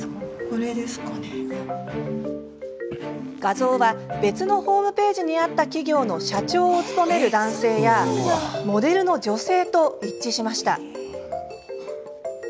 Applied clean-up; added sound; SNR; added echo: none; none; none; none.